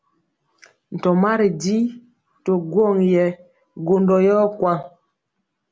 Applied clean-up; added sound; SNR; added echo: none; none; none; none.